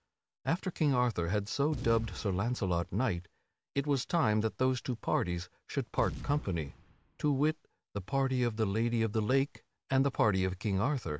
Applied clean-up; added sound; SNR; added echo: none; Boom; 13 dB; none.